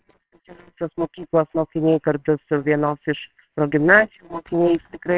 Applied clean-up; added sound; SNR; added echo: neural separator model SepFormer WHAMR!.